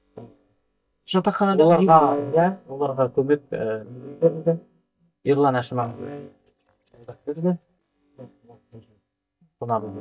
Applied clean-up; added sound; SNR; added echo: neural mask model DeepFilterNet 3.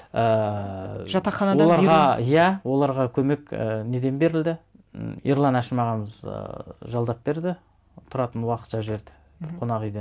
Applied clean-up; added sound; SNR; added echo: none; none; none; none.